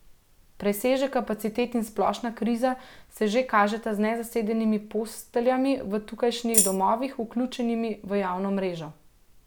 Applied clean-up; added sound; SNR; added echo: none; Tambourine; -1 dB; none.